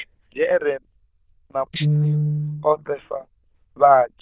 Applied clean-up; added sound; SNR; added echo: neural diffusion model UNIVERSE++.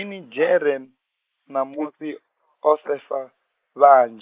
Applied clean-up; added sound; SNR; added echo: neural mask model Resemble Enhance denoiser.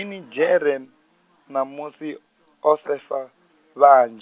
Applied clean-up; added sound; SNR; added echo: none; none; none; none.